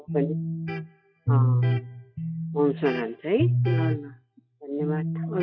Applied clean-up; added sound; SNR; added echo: classical method log-MMSE.